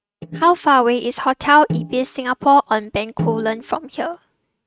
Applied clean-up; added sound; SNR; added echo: neural mask model RNNoise.